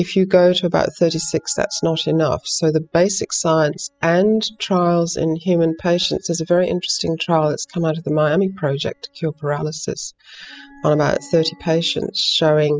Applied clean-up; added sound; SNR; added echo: classical method spectral subtraction.